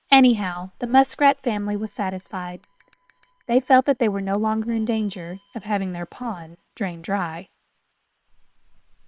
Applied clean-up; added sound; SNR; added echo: neural separator model SepFormer WHAM!.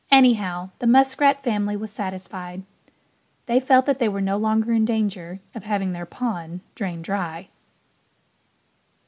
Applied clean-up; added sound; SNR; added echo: none; none; none; none.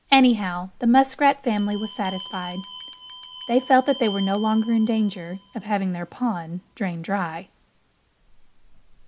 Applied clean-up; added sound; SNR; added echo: none; Bell; 19 dB; none.